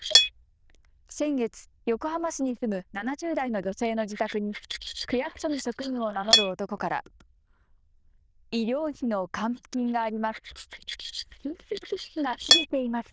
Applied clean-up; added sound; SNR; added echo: neural diffusion model UNIVERSE++.